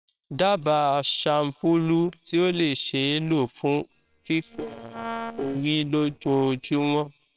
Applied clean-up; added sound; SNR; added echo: neural separator model SepFormer WHAMR!.